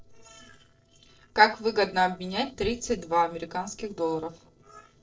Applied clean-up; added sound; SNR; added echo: neural separator model SepFormer DNS4.